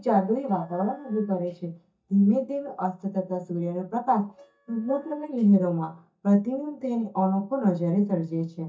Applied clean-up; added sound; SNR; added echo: neural mask model DeepFilterNet 3.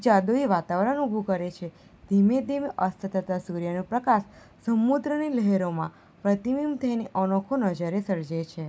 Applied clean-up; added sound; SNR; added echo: none; none; none; none.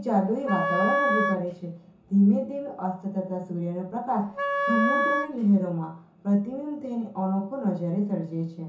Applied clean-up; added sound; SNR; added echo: none; Wind instrument, woodwind instrument; 0 dB; reverberation time 0.6 s.